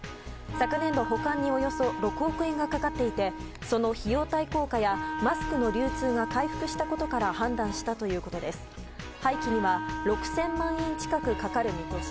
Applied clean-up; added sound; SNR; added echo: none; Wind instrument, woodwind instrument; 7 dB; none.